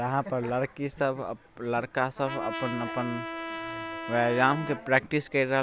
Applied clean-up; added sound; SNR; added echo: none; Trumpet; 8 dB; none.